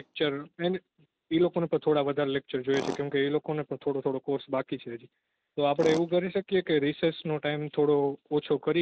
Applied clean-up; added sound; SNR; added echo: none; Tools; 18 dB; none.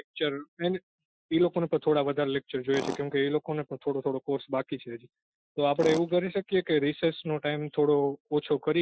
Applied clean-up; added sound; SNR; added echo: classical method Wiener filter.